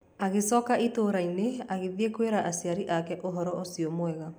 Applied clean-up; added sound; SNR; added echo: none; none; none; none.